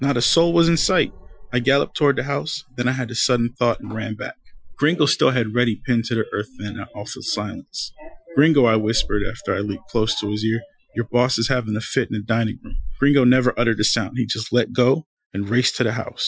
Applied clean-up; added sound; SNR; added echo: classical method Wiener filter.